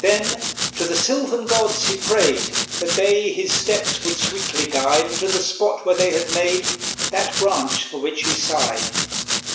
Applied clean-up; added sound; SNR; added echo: none; Domestic sounds, home sounds; 3 dB; reverberation time 0.8 s.